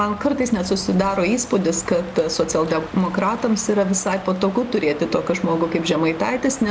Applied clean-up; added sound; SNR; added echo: none; Crow; 16 dB; none.